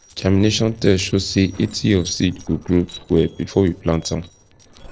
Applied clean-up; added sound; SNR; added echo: neural separator model SepFormer DNS4.